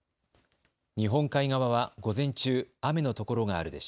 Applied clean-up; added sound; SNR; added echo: none; none; none; none.